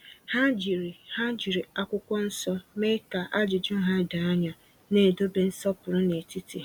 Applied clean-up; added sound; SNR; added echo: none; none; none; none.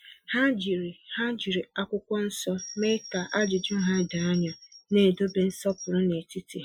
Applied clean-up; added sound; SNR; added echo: classical method Wiener filter.